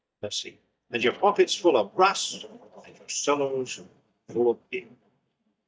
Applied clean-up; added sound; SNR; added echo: neural mask model DeepFilterNet 3.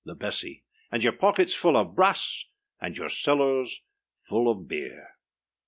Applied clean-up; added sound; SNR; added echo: none; none; none; none.